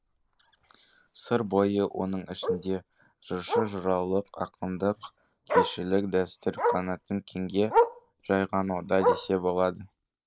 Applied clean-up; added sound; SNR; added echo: neural mask model Resemble Enhance denoiser.